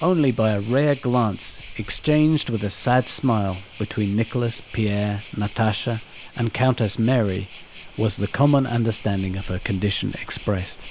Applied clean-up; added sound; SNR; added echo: none; Waves, surf; 11 dB; none.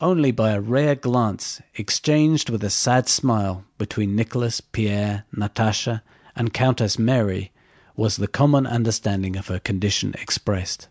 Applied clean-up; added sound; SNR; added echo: none; none; none; none.